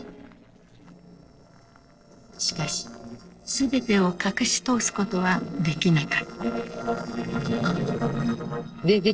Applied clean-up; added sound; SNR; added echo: neural separator model SepFormer DNS4.